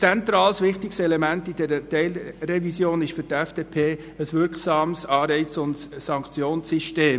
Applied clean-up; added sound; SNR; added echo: none; none; none; none.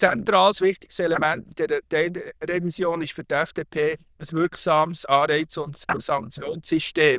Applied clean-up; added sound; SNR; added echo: neural diffusion model UNIVERSE++.